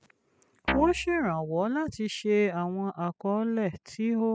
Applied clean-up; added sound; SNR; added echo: classical method spectral subtraction.